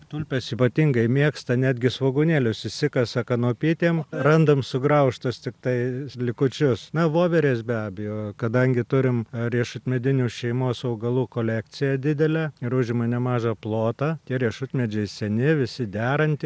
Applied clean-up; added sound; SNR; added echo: none; none; none; none.